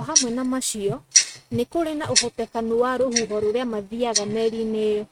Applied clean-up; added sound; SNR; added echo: neural mask model RNNoise.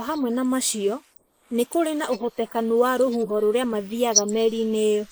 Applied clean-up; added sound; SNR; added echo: neural mask model Resemble Enhance denoiser.